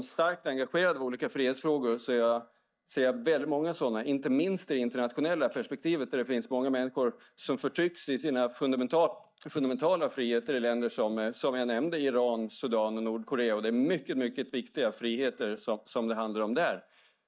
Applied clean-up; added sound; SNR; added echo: neural mask model DeepFilterNet 3.